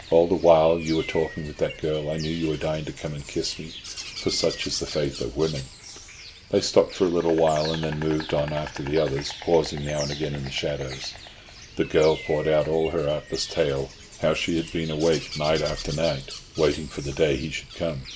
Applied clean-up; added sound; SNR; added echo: none; Insect; 14 dB; none.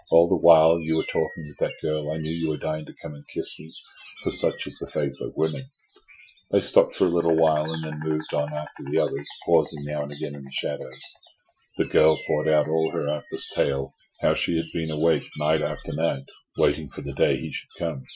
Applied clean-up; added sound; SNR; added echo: classical method Wiener filter.